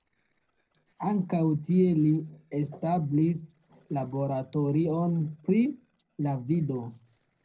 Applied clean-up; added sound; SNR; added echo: neural separator model SepFormer DNS4.